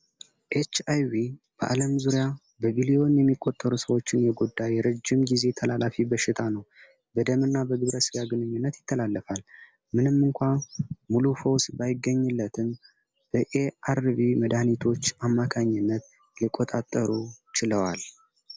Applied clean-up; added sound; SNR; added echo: none; none; none; none.